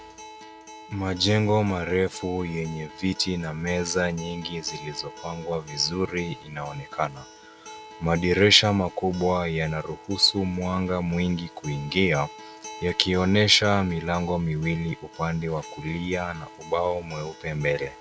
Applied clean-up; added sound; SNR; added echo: none; Acoustic guitar; 18 dB; none.